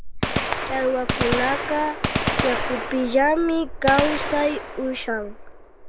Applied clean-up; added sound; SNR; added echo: none; Gunshot, gunfire; 3 dB; none.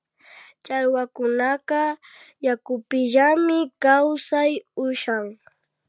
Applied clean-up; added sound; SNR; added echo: none; none; none; none.